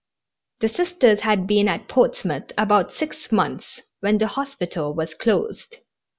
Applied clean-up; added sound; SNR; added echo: none; none; none; none.